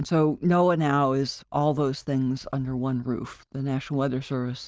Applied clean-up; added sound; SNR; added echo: none; none; none; none.